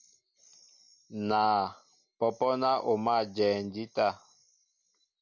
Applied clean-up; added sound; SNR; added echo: none; none; none; none.